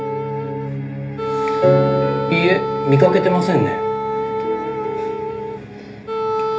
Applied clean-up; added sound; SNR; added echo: none; Wind instrument, woodwind instrument; 3 dB; reverberation time 0.3 s.